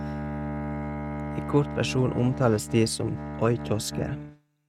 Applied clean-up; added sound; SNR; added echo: neural mask model RNNoise.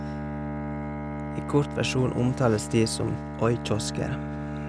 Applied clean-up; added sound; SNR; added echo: none; Bowed string instrument; 5 dB; none.